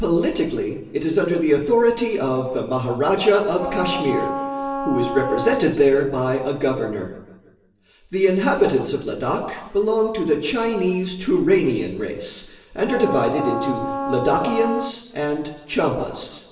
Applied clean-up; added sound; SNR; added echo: none; Wind instrument, woodwind instrument; 7 dB; reverberation time 1.0 s.